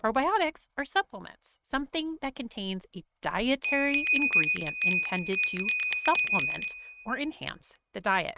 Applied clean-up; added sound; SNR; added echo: neural mask model RNNoise.